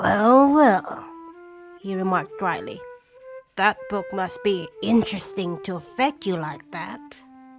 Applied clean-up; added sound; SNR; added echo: none; Wind instrument, woodwind instrument; 18 dB; none.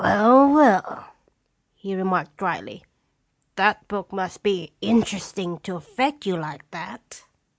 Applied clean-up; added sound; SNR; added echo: none; none; none; none.